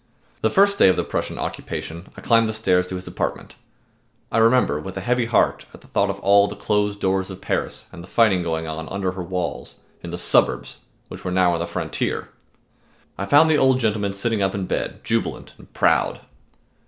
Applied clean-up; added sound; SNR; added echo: none; none; none; none.